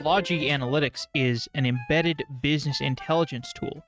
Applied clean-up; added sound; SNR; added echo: neural mask model RNNoise.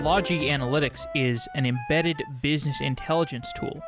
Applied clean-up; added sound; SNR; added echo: none; Wind instrument, woodwind instrument; 14 dB; none.